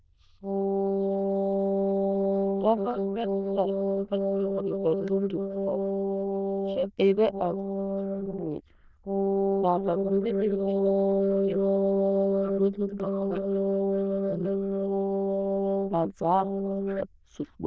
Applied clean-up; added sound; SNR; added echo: neural diffusion model UNIVERSE++.